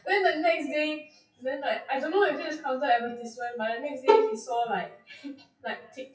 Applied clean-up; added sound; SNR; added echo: classical method WPE with log-MMSE.